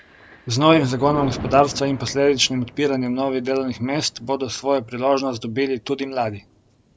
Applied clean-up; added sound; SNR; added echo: none; Thunder; 16 dB; none.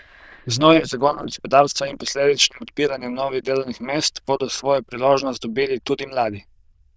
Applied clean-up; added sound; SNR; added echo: neural diffusion model UNIVERSE++.